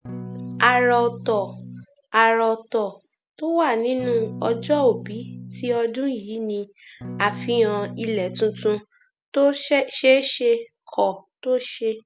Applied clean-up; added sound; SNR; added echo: none; Electric guitar / Strum; 12 dB; none.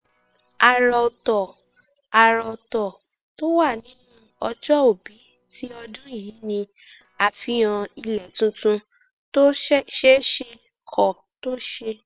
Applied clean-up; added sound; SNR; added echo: neural separator model SepFormer WHAM!.